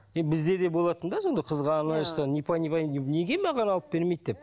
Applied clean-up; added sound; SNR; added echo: none; none; none; none.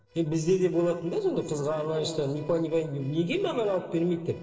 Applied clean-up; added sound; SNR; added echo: neural separator model SepFormer DNS4.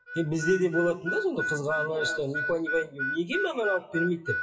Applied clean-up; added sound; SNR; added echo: classical method WPE with log-MMSE.